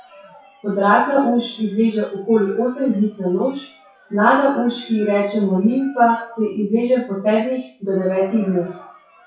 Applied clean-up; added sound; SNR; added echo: classical method WPE with log-MMSE.